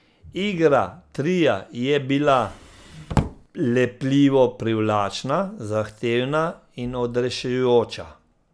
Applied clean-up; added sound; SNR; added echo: none; Drawer open or close; 6 dB; none.